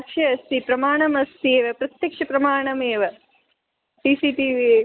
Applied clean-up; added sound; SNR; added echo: none; none; none; none.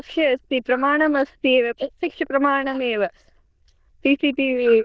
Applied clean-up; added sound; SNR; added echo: neural diffusion model UNIVERSE++.